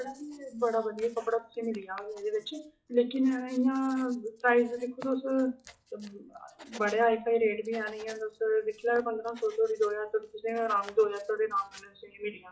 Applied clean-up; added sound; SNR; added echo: classical method WPE with log-MMSE.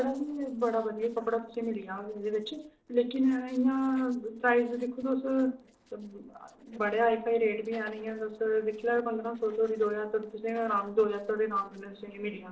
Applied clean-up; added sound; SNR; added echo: neural separator model SepFormer DNS4.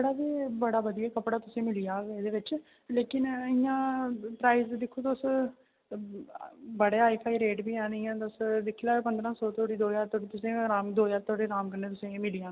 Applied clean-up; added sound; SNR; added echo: none; none; none; none.